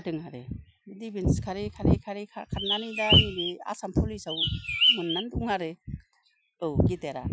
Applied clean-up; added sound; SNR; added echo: classical method Wiener filter.